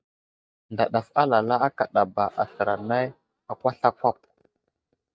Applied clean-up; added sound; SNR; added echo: neural mask model DeepFilterNet 3.